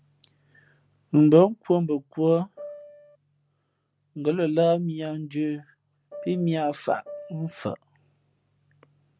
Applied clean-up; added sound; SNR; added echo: none; Piano; 15 dB; none.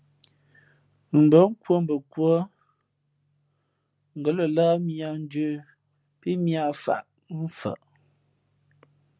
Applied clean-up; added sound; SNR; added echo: none; none; none; none.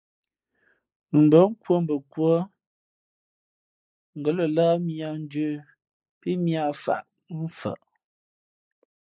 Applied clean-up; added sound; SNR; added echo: neural mask model Resemble Enhance denoiser.